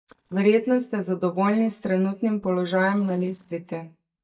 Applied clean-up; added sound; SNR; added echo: neural mask model DeepFilterNet 3.